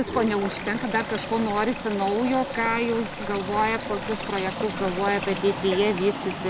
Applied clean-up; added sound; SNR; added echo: none; Sink (filling or washing); 10 dB; none.